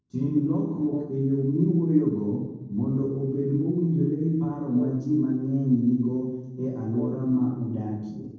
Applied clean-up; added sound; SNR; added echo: neural separator model SepFormer DNS4.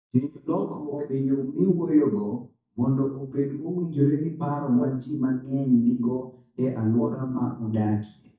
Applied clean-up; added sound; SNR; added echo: neural mask model DeepFilterNet 3.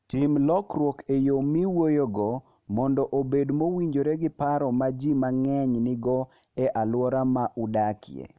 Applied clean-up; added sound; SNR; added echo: none; none; none; none.